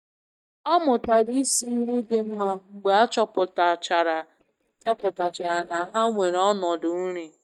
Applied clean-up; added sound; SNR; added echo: neural mask model DeepFilterNet 3.